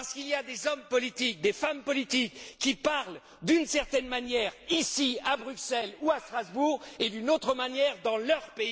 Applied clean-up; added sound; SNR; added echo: none; none; none; none.